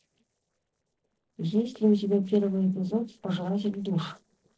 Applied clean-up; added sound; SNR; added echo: neural separator model SepFormer DNS4.